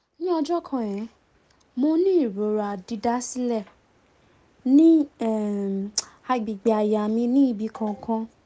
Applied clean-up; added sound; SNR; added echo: none; none; none; none.